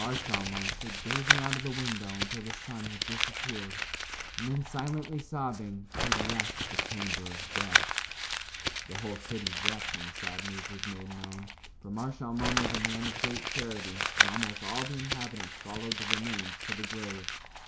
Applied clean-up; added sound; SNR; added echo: none; Crumpling, crinkling; -4 dB; none.